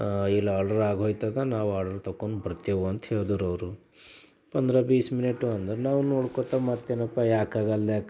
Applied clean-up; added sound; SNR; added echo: none; none; none; none.